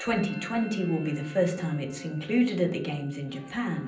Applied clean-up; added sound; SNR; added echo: none; Musical instrument; 20 dB; reverberation time 0.6 s.